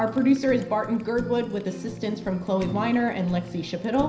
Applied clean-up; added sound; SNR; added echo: none; Fire; 12 dB; reverberation time 0.5 s.